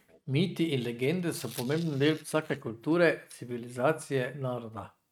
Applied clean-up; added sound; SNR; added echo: neural mask model RNNoise.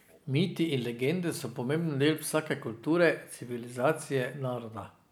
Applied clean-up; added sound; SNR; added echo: none; none; none; none.